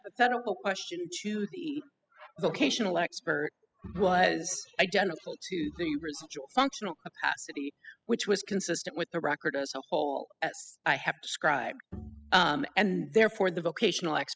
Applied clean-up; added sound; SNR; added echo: classical method spectral subtraction.